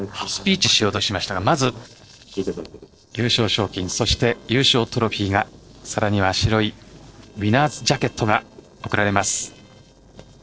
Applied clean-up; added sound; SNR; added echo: neural separator model SepFormer DNS4.